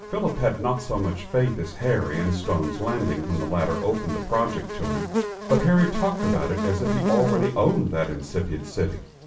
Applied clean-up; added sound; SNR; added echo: none; Buzz; 6 dB; reverberation time 0.3 s.